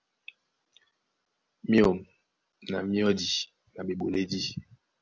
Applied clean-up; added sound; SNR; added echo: none; none; none; none.